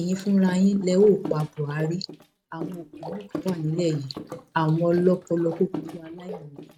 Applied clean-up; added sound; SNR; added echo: neural mask model RNNoise.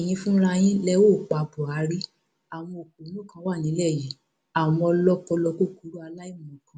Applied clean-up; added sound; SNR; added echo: none; none; none; none.